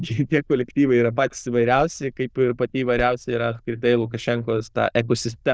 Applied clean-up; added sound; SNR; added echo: neural diffusion model UNIVERSE++.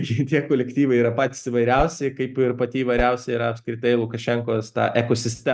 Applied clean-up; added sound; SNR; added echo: neural mask model Resemble Enhance denoiser.